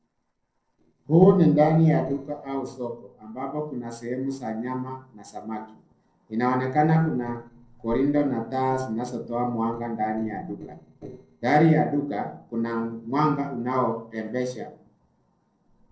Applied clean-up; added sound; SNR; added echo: neural separator model SepFormer DNS4.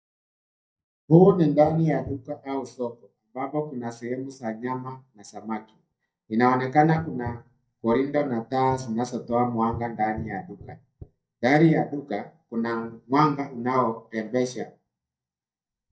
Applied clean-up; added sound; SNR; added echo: neural mask model DeepFilterNet 3.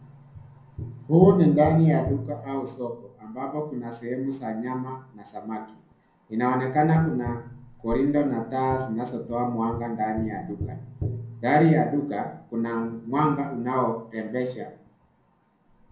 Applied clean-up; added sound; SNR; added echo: none; Tap; 14 dB; reverberation time 0.6 s.